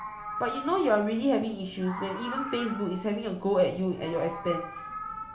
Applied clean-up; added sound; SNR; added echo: none; Meow; 10 dB; none.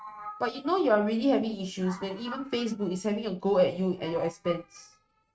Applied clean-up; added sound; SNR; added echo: neural mask model RNNoise.